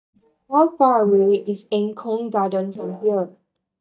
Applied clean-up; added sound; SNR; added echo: neural mask model DeepFilterNet 3.